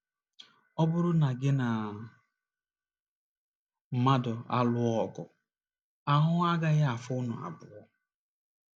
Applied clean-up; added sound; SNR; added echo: none; none; none; none.